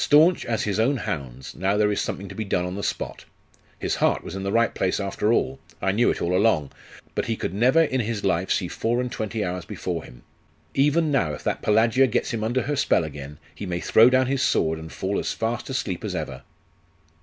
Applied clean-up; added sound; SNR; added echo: none; none; none; none.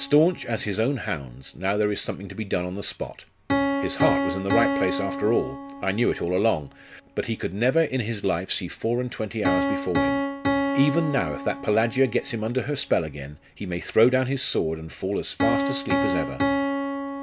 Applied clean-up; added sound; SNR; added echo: none; Piano; 4 dB; none.